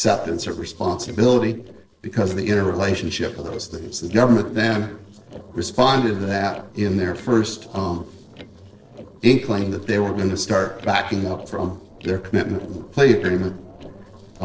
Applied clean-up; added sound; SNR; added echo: neural separator model SepFormer DNS4.